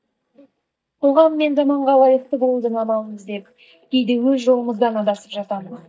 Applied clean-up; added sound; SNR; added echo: neural mask model DeepFilterNet 3.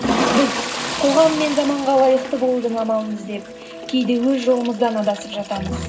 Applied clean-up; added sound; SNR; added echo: none; Toilet flush; 7 dB; reverberation time 0.4 s.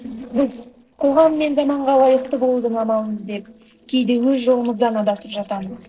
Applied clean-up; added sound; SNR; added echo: neural separator model SepFormer DNS4.